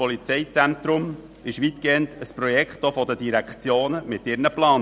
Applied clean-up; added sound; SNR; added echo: none; none; none; none.